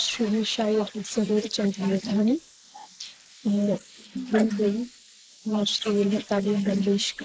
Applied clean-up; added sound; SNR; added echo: neural mask model Resemble Enhance denoiser.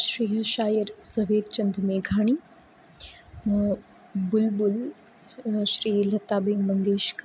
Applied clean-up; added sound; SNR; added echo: none; none; none; none.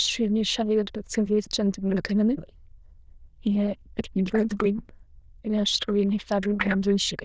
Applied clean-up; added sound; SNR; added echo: neural diffusion model UNIVERSE++.